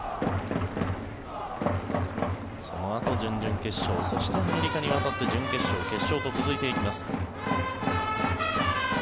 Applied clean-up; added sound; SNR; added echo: none; none; none; none.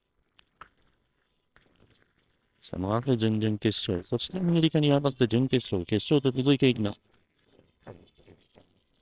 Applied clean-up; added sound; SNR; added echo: neural separator model SepFormer WHAMR!.